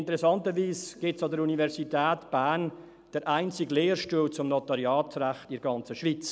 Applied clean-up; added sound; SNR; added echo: none; none; none; none.